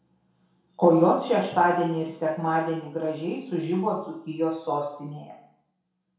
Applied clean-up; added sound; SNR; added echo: none; none; none; reverberation time 0.6 s.